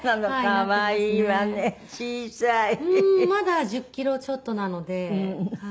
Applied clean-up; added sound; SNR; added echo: none; none; none; none.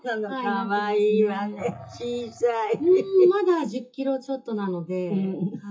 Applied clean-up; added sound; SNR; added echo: classical method WPE with log-MMSE.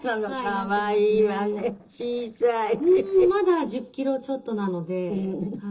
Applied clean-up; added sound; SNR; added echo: neural separator model SepFormer DNS4.